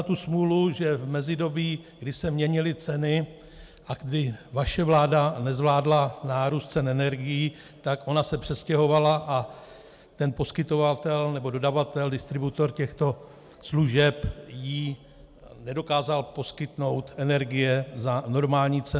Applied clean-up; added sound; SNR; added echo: none; none; none; none.